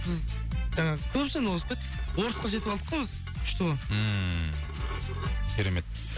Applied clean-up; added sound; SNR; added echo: none; Dishes, pots, and pans / Glass; 17 dB; none.